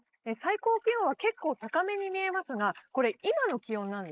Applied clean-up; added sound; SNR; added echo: neural mask model Resemble Enhance denoiser.